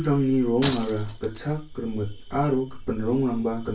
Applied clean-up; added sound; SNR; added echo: none; Shatter; 15 dB; reverberation time 0.3 s.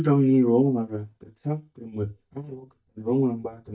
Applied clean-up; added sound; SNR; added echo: neural mask model DeepFilterNet 3.